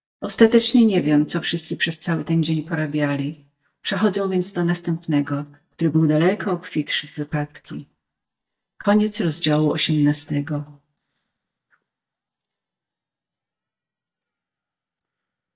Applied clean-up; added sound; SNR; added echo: neural mask model DeepFilterNet 3.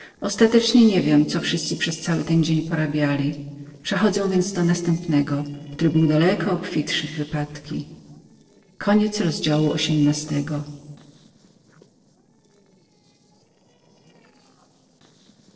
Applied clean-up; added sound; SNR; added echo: neural separator model SepFormer DNS4.